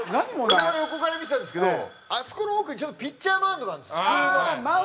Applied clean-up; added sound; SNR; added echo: none; none; none; none.